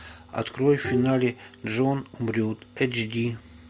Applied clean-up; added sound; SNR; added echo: none; Bowed string instrument; 13 dB; none.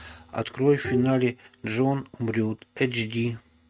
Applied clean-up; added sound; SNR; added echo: neural mask model RNNoise.